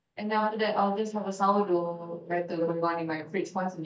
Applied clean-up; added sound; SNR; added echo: neural mask model DeepFilterNet 3.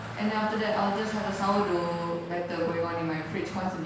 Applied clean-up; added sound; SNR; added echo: none; Traffic noise, roadway noise; 10 dB; reverberation time 0.7 s.